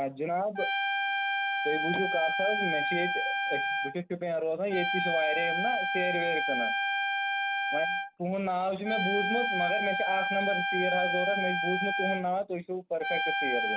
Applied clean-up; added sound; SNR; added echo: none; Trumpet; -2 dB; none.